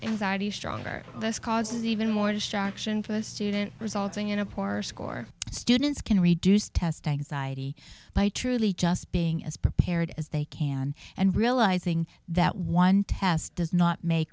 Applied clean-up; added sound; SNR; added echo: none; none; none; none.